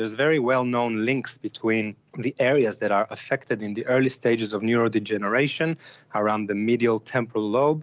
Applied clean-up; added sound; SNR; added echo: none; none; none; none.